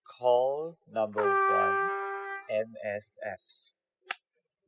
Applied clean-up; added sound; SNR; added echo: classical method spectral subtraction.